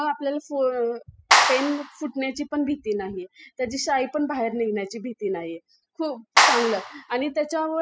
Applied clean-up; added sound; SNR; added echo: classical method spectral subtraction.